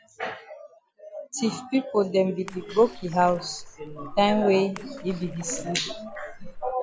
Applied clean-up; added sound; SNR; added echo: none; Splash, splatter; 14 dB; none.